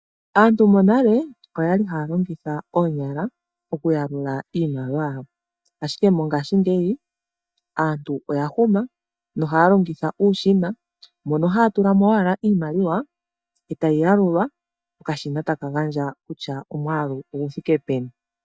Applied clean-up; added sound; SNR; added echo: neural mask model DeepFilterNet 3.